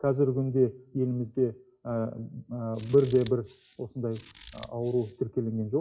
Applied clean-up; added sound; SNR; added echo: classical method log-MMSE.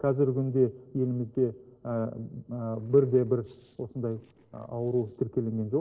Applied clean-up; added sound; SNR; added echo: neural separator model SepFormer DNS4.